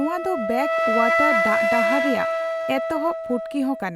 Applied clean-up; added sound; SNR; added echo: none; Wind instrument, woodwind instrument; -3 dB; none.